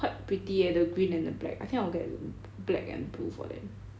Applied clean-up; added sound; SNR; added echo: none; none; none; none.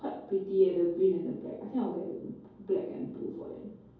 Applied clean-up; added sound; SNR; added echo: none; none; none; reverberation time 2.4 s.